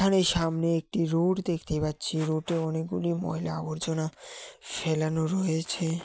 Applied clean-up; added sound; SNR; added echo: none; none; none; none.